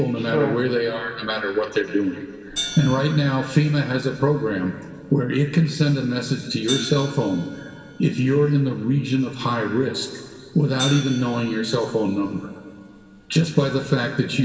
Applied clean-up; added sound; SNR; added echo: none; Hi-hat; 17 dB; reverberation time 2.8 s.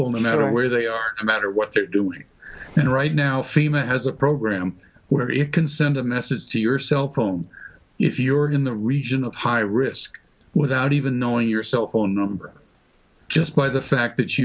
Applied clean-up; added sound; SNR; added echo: none; none; none; none.